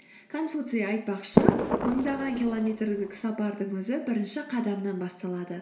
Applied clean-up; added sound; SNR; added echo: none; Fireworks; -2 dB; reverberation time 0.6 s.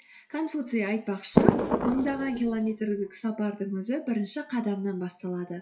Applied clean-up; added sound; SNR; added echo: classical method WPE with log-MMSE.